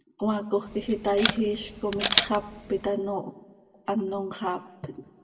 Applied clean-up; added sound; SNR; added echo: none; Camera; 1 dB; reverberation time 1.6 s.